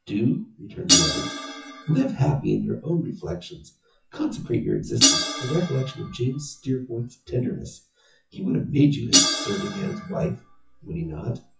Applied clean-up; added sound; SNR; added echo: classical method WPE with log-MMSE.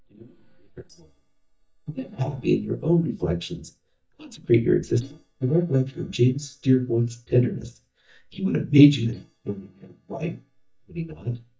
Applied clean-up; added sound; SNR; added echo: neural mask model DeepFilterNet 3.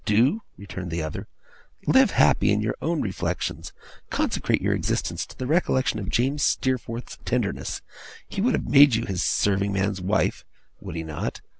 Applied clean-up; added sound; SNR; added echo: none; none; none; none.